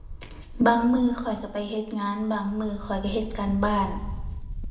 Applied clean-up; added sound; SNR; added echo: none; Wind; 10 dB; reverberation time 1.0 s.